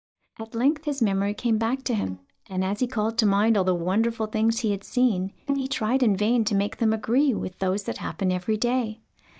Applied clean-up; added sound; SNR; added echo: neural mask model DeepFilterNet 3.